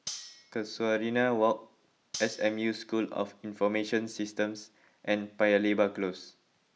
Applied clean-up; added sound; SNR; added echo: none; Cutlery, silverware; 15 dB; none.